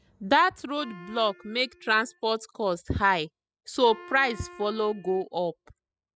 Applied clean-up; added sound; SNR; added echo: classical method spectral subtraction.